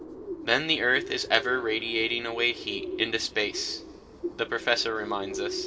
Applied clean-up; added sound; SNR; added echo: none; Bird; 10 dB; reverberation time 1.9 s.